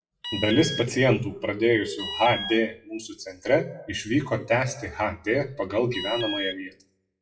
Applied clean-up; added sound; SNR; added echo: classical method WPE with log-MMSE.